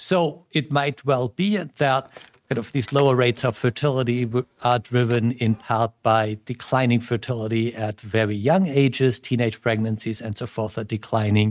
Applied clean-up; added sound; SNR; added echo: neural mask model RNNoise.